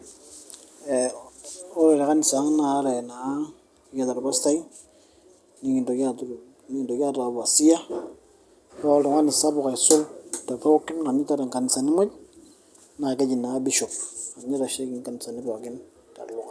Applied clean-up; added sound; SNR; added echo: none; none; none; none.